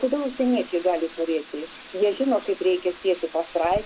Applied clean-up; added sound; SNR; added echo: none; Bathtub (filling or washing); 16 dB; none.